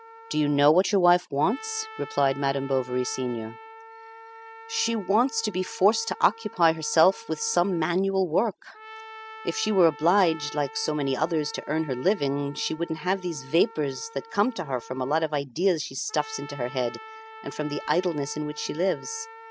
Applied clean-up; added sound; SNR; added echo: none; Trumpet; 18 dB; none.